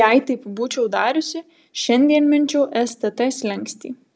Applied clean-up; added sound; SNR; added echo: none; none; none; none.